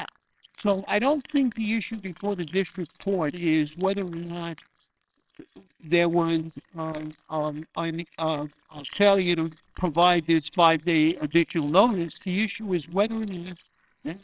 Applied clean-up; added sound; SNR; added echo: neural separator model SepFormer WHAMR!.